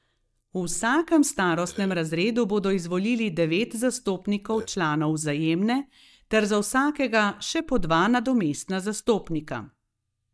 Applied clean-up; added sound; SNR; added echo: neural mask model DeepFilterNet 3.